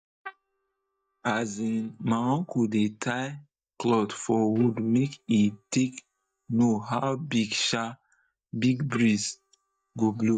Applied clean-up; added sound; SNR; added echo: neural mask model DeepFilterNet 3.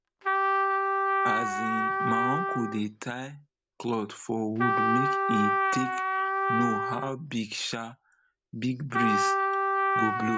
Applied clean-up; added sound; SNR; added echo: none; Trumpet; -4 dB; none.